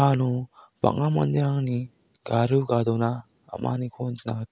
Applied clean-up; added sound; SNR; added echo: none; none; none; none.